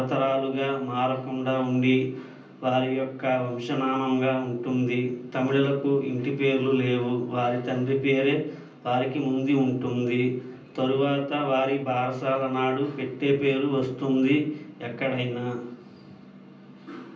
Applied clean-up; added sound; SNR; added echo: none; none; none; reverberation time 0.6 s.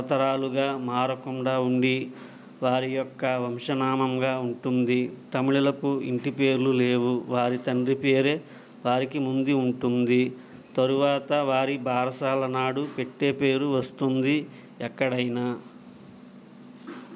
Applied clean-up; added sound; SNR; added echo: none; none; none; none.